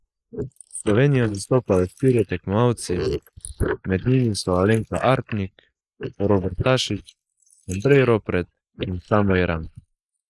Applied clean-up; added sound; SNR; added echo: neural mask model Resemble Enhance denoiser.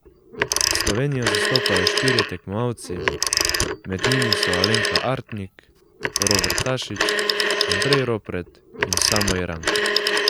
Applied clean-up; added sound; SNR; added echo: none; Telephone; -4 dB; none.